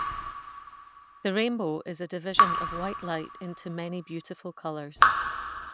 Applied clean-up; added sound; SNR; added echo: none; Raindrop / Drip; -4 dB; none.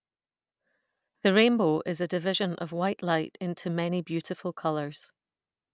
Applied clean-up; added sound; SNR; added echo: none; none; none; none.